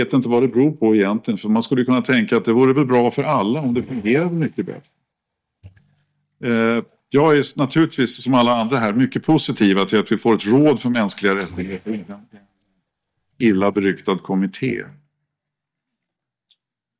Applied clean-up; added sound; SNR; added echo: neural mask model DeepFilterNet 3.